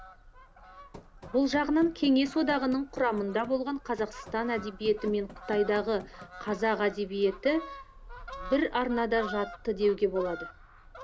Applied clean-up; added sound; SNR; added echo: none; Fowl + Run; 15 dB; none.